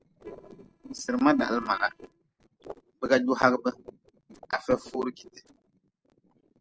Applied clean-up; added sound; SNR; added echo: neural separator model SepFormer DNS4.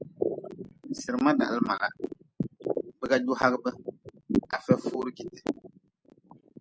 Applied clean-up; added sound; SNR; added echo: none; none; none; none.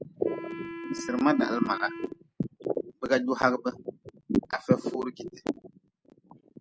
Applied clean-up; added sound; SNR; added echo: none; Wind instrument, woodwind instrument; 11 dB; none.